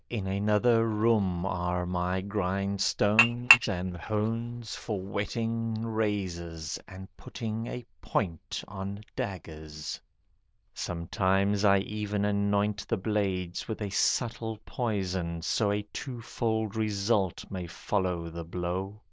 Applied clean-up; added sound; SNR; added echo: neural diffusion model UNIVERSE++.